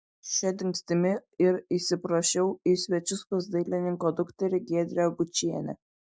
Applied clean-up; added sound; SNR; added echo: none; none; none; none.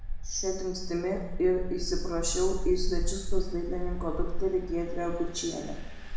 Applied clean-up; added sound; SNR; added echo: none; Engine; -1 dB; reverberation time 0.8 s.